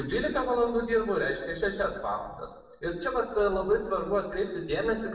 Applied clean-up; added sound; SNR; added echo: none; none; none; reverberation time 0.9 s.